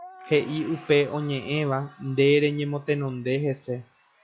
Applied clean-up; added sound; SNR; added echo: classical method log-MMSE.